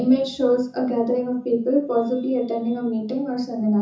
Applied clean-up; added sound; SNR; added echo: none; none; none; reverberation time 0.6 s.